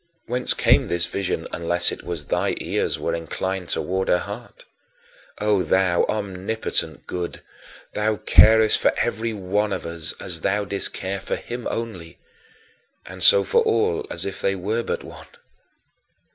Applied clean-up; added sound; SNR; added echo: none; none; none; none.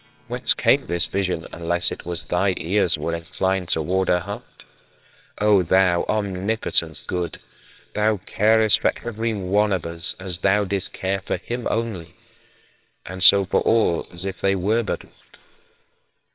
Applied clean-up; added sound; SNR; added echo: neural separator model SepFormer WHAMR!.